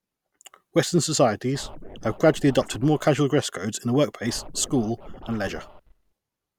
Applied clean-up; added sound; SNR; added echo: none; Scratching (performance technique); 16 dB; none.